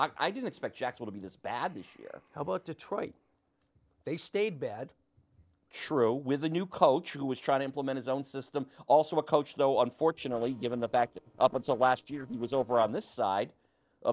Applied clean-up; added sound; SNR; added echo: neural separator model SepFormer DNS4.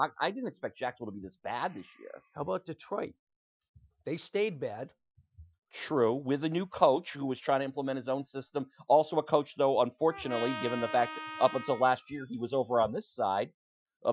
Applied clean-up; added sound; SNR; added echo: classical method Wiener filter.